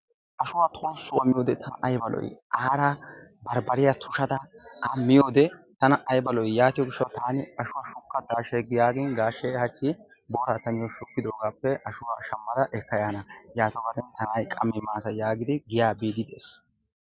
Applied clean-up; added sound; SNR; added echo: none; none; none; none.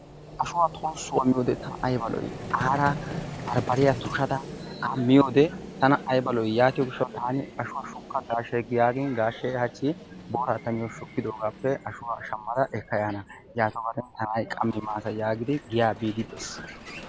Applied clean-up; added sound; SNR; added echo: none; Vehicle; 13 dB; none.